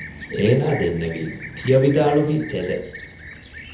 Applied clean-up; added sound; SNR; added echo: none; Fixed-wing aircraft, airplane; 15 dB; reverberation time 0.7 s.